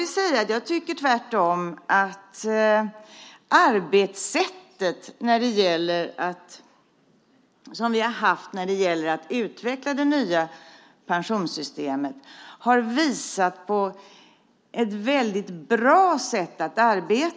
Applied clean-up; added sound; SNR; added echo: none; none; none; none.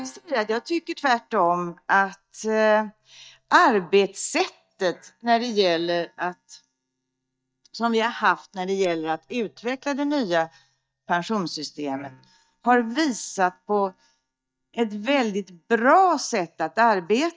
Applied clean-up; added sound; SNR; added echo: neural mask model DeepFilterNet 3.